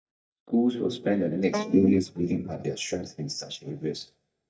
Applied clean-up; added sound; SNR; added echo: neural mask model DeepFilterNet 3.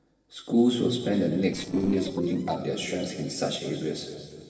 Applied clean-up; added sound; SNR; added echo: neural separator model SepFormer DNS4.